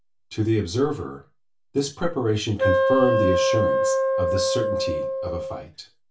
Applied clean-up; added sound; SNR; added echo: none; Wind instrument, woodwind instrument; -4 dB; reverberation time 0.3 s.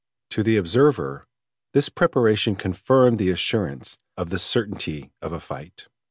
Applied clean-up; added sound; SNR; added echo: none; none; none; none.